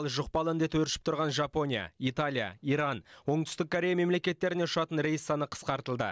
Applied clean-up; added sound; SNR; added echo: none; none; none; none.